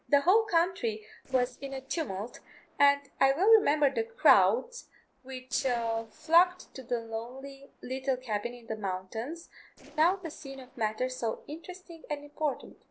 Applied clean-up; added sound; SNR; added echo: neural separator model SepFormer DNS4.